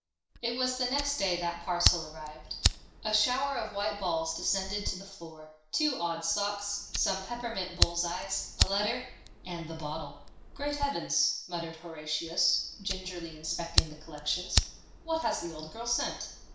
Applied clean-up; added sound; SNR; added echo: none; Fire; 3 dB; reverberation time 0.6 s.